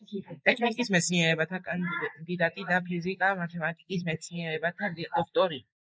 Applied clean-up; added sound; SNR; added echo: neural mask model Resemble Enhance denoiser.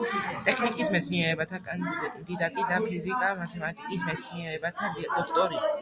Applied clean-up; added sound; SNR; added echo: none; none; none; none.